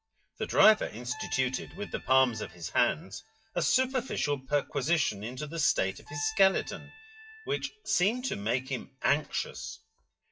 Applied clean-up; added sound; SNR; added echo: classical method WPE with log-MMSE.